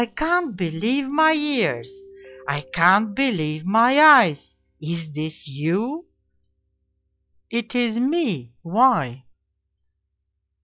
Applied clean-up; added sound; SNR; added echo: classical method log-MMSE.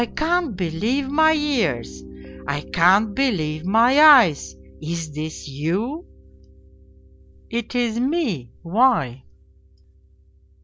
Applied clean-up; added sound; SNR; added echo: none; Piano; 19 dB; none.